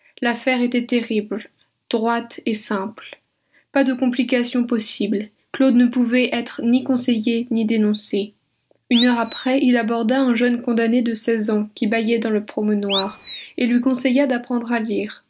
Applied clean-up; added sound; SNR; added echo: none; Animal; -2 dB; none.